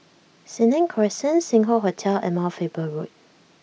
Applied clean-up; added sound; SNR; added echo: none; none; none; none.